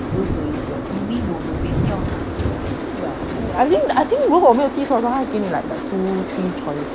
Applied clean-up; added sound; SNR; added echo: none; Thunder + Boat, Water vehicle; 4 dB; none.